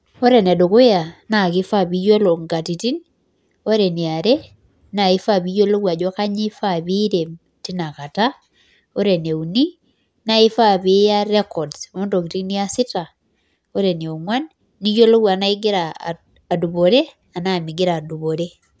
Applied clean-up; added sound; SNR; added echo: none; none; none; none.